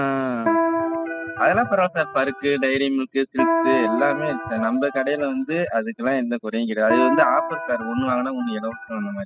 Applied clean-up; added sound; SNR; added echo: classical method spectral subtraction.